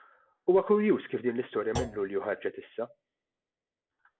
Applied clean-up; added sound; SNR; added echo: none; Thump, thud; 11 dB; none.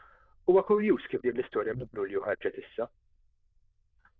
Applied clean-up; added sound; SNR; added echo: neural diffusion model UNIVERSE++.